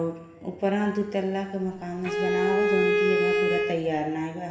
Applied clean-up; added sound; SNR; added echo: none; Bowed string instrument; -4 dB; reverberation time 1.2 s.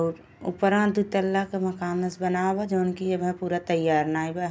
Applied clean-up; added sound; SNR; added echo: none; none; none; none.